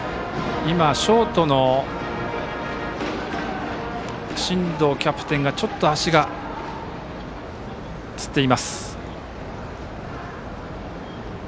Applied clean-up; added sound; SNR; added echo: none; none; none; none.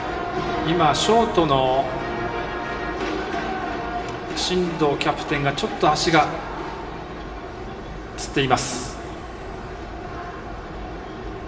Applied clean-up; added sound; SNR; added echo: none; none; none; reverberation time 1.6 s.